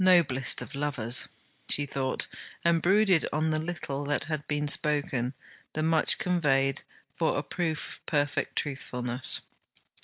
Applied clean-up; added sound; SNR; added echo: none; none; none; none.